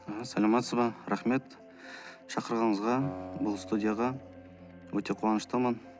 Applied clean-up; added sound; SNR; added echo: none; Acoustic guitar; 18 dB; none.